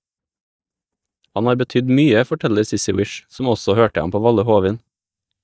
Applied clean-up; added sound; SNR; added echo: neural mask model DeepFilterNet 3.